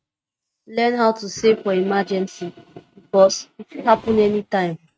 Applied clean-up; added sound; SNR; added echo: neural mask model RNNoise.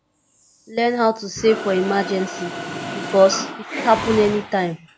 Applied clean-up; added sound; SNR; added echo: none; Mechanisms; 10 dB; none.